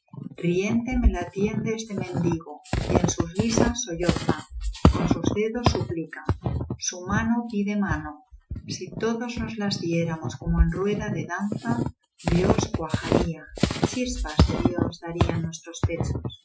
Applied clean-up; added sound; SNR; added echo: classical method Wiener filter.